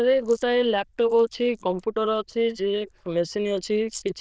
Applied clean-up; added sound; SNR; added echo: neural diffusion model UNIVERSE++.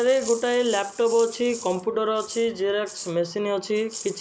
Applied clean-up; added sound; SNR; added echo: none; Rattle (instrument); 16 dB; none.